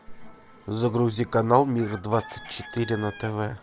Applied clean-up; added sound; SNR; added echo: none; Chicken, rooster; 20 dB; none.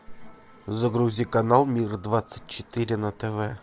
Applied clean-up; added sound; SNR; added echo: none; none; none; none.